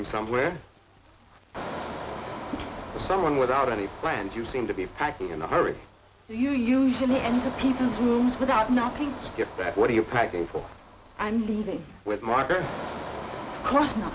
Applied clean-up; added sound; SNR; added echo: none; Engine; 12 dB; none.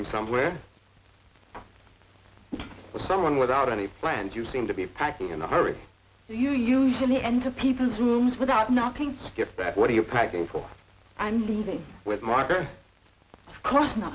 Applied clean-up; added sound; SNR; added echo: none; none; none; none.